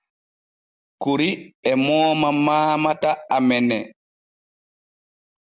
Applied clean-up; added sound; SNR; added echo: none; none; none; none.